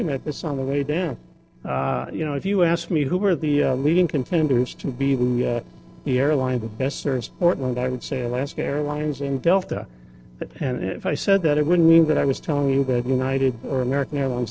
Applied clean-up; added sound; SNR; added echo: neural separator model SepFormer DNS4.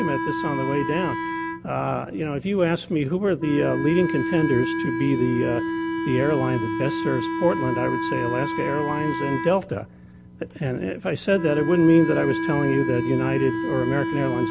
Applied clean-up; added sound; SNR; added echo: none; Wind instrument, woodwind instrument; 4 dB; none.